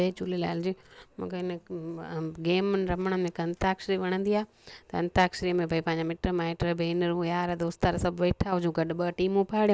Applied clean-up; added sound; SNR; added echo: none; none; none; none.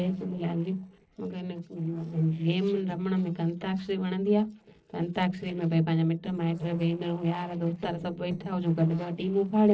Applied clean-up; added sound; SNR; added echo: neural separator model SepFormer DNS4.